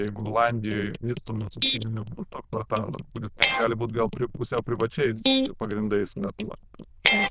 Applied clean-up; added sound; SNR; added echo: neural diffusion model UNIVERSE++.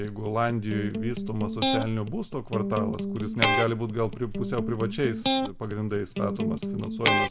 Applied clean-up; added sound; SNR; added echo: none; Electric guitar; 1 dB; none.